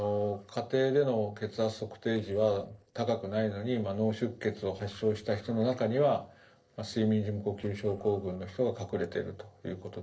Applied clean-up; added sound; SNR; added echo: neural separator model SepFormer DNS4.